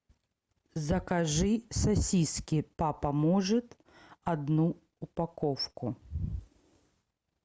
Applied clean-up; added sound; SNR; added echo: none; none; none; none.